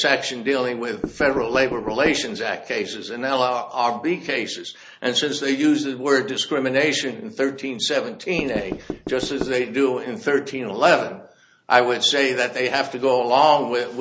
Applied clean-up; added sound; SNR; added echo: none; Knock / Wood; 9 dB; none.